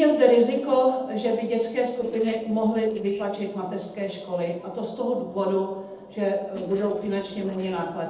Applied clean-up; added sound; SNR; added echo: neural separator model SepFormer DNS4.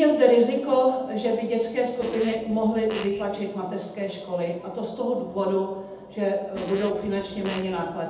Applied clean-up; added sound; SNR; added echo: none; Fart; 14 dB; reverberation time 0.8 s.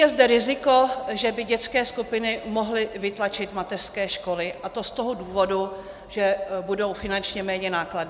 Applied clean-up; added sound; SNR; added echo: none; none; none; none.